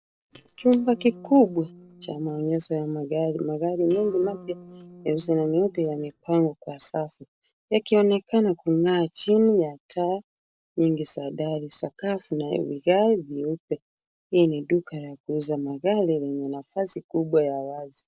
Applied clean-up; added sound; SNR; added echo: neural separator model SepFormer DNS4.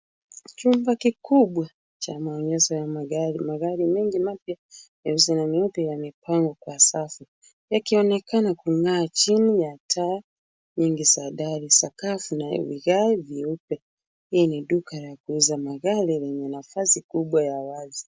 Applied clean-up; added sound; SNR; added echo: none; none; none; none.